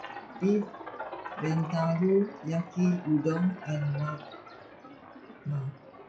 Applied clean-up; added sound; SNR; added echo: classical method log-MMSE.